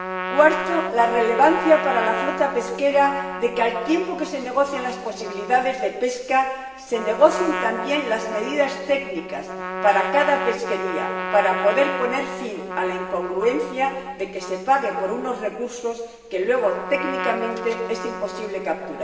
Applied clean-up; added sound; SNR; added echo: none; Trumpet; 8 dB; reverberation time 1.3 s.